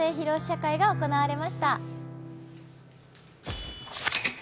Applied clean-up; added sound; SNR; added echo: none; none; none; none.